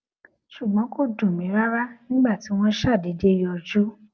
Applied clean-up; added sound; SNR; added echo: none; none; none; none.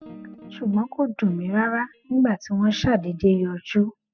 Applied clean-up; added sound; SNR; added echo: classical method spectral subtraction.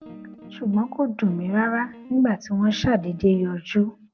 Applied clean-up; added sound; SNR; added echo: none; Guitar; 19 dB; none.